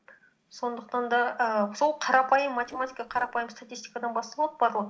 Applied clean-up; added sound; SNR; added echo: neural separator model SepFormer DNS4.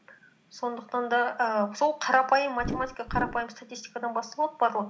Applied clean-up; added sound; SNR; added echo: none; Whoosh, swoosh, swish; 5 dB; none.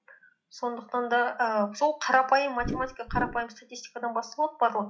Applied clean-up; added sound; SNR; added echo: classical method log-MMSE.